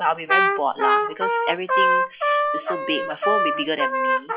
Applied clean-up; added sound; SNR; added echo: classical method log-MMSE.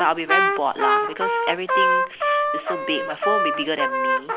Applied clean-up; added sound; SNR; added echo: none; Trumpet; -5 dB; none.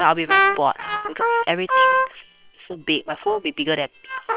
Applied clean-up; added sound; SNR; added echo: neural separator model SepFormer WHAM!.